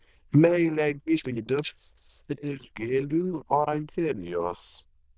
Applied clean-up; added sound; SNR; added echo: neural diffusion model UNIVERSE++.